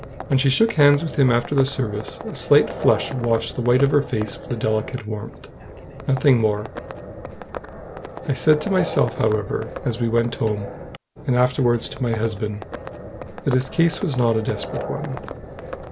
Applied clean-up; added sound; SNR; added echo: none; Livestock, farm animals, working animals; 12 dB; none.